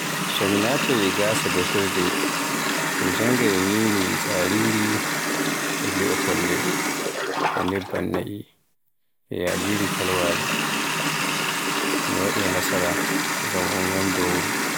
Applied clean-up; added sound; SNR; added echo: none; Water tap, faucet; -2 dB; none.